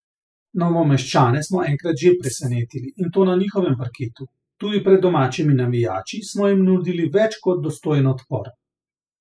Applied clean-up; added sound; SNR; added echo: classical method spectral subtraction.